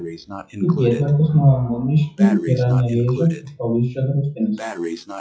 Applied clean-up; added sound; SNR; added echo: classical method WPE with log-MMSE.